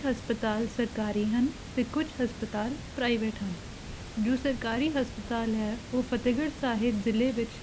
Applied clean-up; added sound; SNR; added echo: none; Water; 12 dB; none.